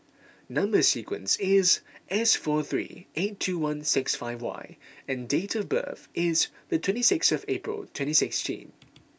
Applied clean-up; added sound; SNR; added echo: none; none; none; none.